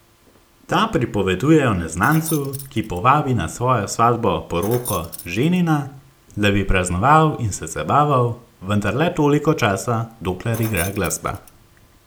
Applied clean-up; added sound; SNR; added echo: none; Keys jangling; 16 dB; none.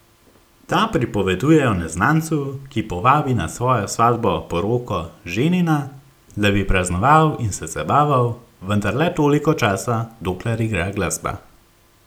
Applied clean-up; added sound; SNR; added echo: none; none; none; none.